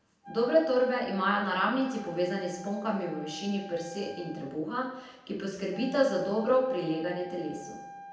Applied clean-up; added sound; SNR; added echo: none; Wind instrument, woodwind instrument; 16 dB; reverberation time 0.9 s.